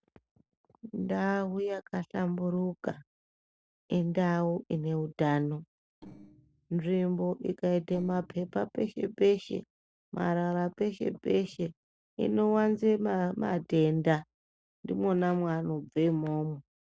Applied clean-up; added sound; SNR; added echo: neural separator model SepFormer DNS4.